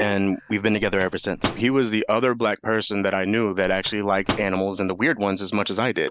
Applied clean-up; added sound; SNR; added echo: none; Microwave oven; 13 dB; none.